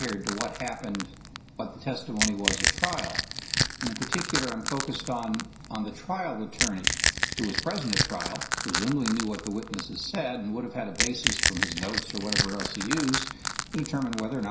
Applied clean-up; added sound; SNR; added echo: none; Crack / Crushing; -1 dB; reverberation time 0.5 s.